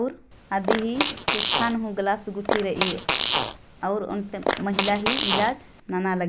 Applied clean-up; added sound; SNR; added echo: none; Fart; -1 dB; none.